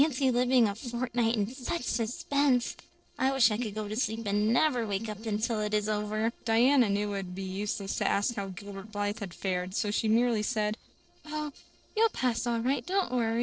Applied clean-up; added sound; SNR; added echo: neural separator model SepFormer DNS4.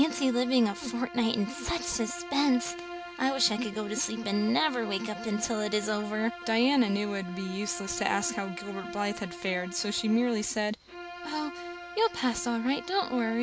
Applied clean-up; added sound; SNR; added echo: none; Bowed string instrument; 12 dB; none.